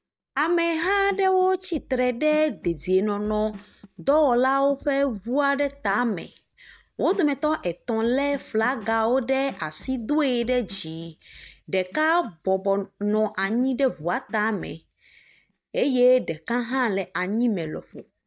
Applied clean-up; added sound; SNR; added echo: neural mask model DeepFilterNet 3.